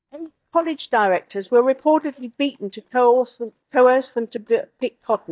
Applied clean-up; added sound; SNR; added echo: neural mask model DeepFilterNet 3.